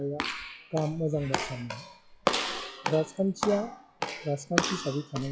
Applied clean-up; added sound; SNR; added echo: classical method log-MMSE.